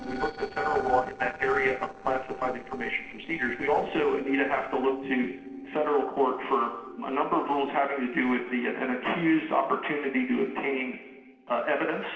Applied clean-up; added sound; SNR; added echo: neural separator model SepFormer DNS4.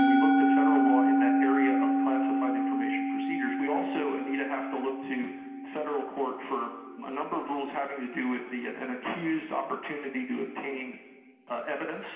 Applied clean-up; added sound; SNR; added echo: none; Musical instrument; -4 dB; reverberation time 1.4 s.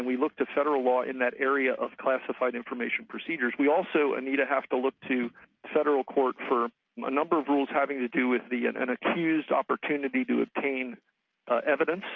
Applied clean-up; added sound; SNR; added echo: none; none; none; none.